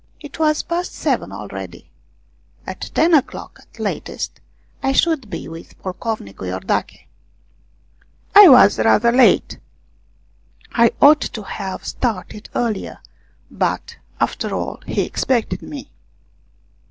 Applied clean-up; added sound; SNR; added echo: none; none; none; none.